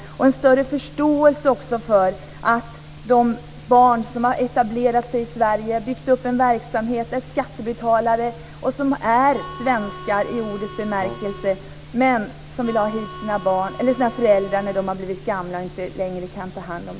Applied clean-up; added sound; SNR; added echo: none; Harmonica + Brass instrument; 16 dB; none.